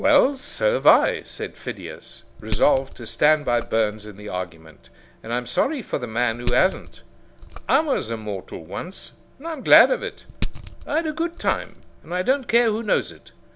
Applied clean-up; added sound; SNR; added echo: none; Glass; 9 dB; none.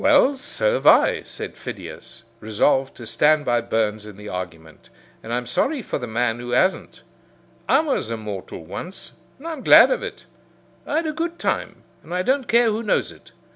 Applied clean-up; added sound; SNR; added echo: none; none; none; none.